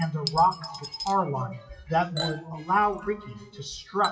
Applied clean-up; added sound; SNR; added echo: classical method WPE with log-MMSE.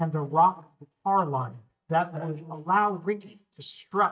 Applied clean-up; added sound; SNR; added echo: neural mask model DeepFilterNet 3.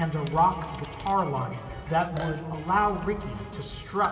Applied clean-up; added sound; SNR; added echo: none; Chink, clink / Liquid; 12 dB; reverberation time 2.6 s.